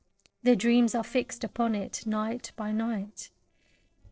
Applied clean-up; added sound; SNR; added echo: neural separator model SepFormer DNS4.